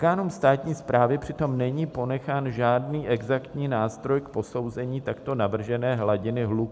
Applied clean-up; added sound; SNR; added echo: none; none; none; none.